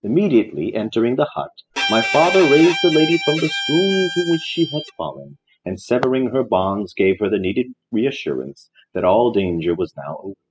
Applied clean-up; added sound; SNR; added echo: classical method spectral subtraction.